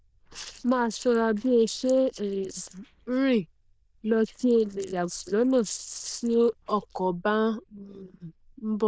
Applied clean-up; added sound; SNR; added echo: neural diffusion model UNIVERSE++.